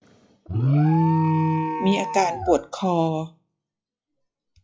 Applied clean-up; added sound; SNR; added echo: classical method log-MMSE.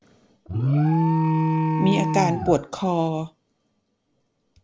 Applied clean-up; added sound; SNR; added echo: none; Alarm; -2 dB; none.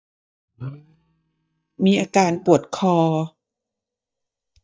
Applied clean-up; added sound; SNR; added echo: neural mask model DeepFilterNet 3.